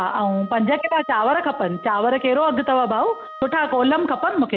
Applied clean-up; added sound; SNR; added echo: none; Wind instrument, woodwind instrument; 17 dB; none.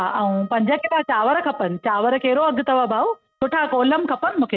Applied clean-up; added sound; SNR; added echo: neural mask model RNNoise.